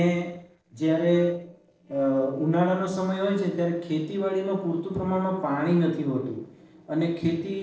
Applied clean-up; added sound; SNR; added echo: neural separator model SepFormer DNS4.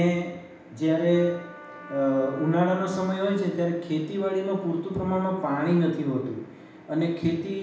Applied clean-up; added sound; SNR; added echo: none; Wind instrument, woodwind instrument; 19 dB; reverberation time 0.9 s.